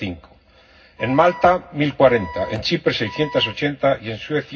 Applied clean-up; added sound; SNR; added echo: none; Wind instrument, woodwind instrument; 16 dB; reverberation time 0.4 s.